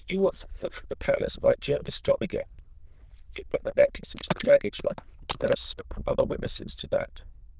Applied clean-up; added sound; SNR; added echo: neural diffusion model UNIVERSE++.